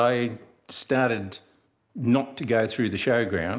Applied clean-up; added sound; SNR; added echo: none; none; none; none.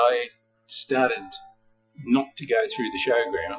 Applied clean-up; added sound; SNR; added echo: classical method Wiener filter.